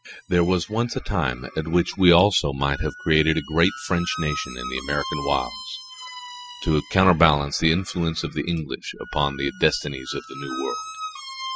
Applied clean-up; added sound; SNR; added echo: classical method spectral subtraction.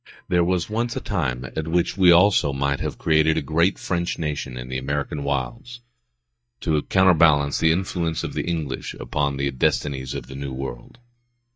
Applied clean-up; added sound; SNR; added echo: neural mask model DeepFilterNet 3.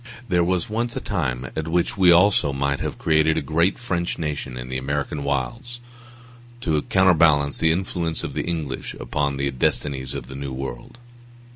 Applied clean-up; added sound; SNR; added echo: none; none; none; none.